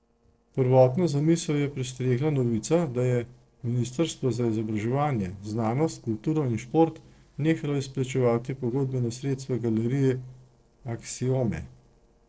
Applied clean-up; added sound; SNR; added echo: neural separator model SepFormer DNS4.